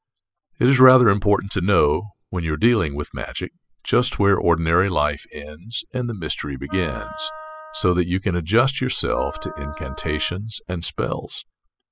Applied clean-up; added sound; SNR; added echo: classical method spectral subtraction.